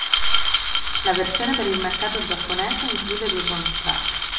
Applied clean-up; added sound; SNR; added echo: none; Glass; 0 dB; reverberation time 1.0 s.